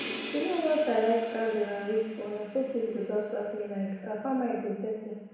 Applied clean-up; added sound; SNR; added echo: none; Crash cymbal; 12 dB; reverberation time 1.1 s.